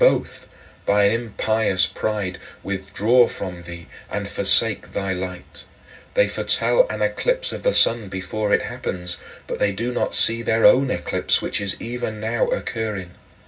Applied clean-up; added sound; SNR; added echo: none; none; none; reverberation time 0.4 s.